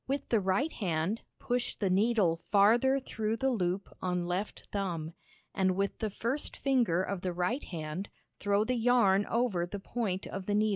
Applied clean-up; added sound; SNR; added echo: none; none; none; none.